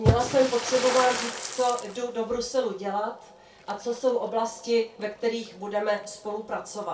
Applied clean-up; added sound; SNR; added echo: none; Splash, splatter; 6 dB; reverberation time 0.2 s.